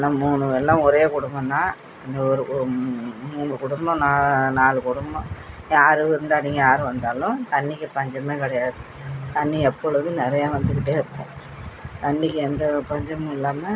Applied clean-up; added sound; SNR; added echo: none; none; none; none.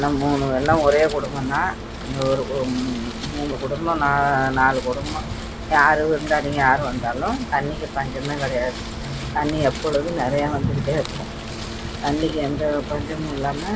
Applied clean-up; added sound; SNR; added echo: none; Wind; 9 dB; none.